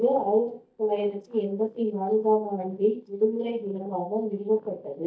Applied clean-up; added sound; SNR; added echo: neural mask model DeepFilterNet 3.